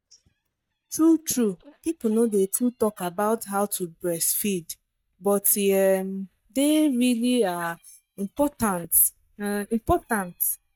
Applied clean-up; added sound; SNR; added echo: neural mask model DeepFilterNet 3.